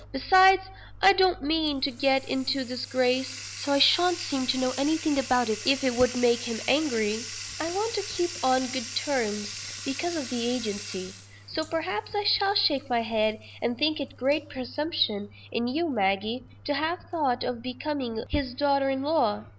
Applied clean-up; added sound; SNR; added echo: none; Bathtub (filling or washing); 14 dB; none.